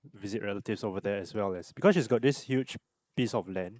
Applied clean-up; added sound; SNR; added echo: neural mask model Resemble Enhance denoiser.